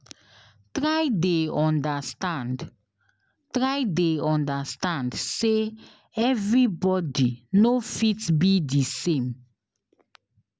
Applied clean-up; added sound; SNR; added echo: none; none; none; none.